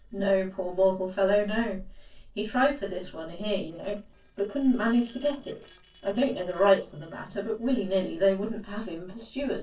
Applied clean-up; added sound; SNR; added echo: neural separator model SepFormer DNS4.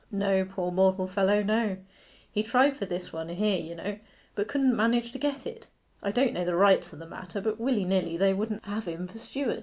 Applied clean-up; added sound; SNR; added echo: none; none; none; none.